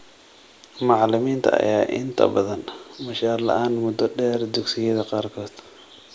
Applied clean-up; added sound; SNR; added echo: none; none; none; none.